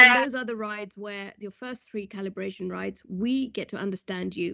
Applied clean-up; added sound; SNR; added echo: neural mask model RNNoise.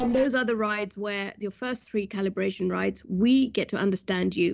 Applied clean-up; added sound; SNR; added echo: neural separator model SepFormer DNS4.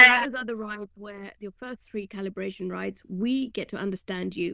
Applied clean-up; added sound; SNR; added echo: neural diffusion model UNIVERSE++.